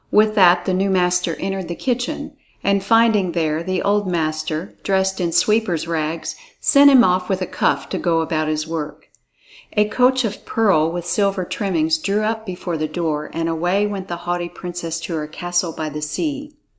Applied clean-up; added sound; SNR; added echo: none; none; none; none.